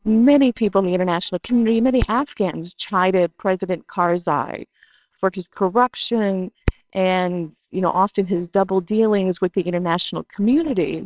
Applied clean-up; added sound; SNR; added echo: neural separator model SepFormer WHAMR!.